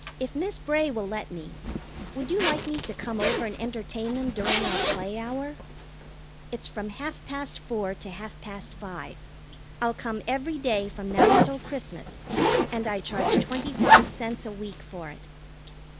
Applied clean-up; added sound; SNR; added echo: none; Zipper (clothing); -3 dB; none.